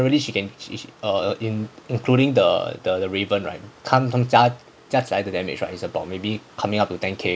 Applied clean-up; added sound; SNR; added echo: none; none; none; none.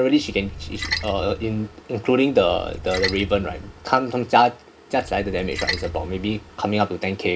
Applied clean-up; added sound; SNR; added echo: none; Splash, splatter; 10 dB; reverberation time 0.3 s.